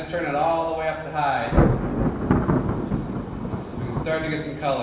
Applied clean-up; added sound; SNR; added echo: none; Thunder; -2 dB; reverberation time 0.9 s.